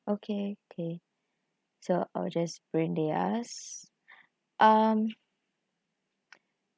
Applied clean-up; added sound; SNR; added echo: none; none; none; none.